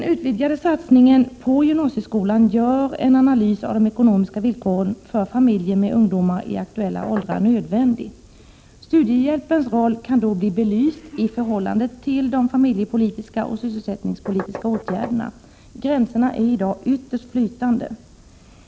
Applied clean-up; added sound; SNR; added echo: none; Knock; 13 dB; none.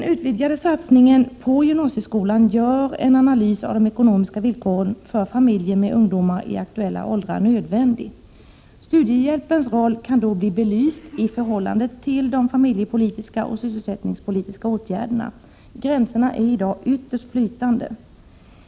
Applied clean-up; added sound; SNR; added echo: none; none; none; none.